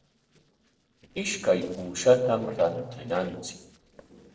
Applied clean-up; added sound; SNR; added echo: neural separator model SepFormer DNS4.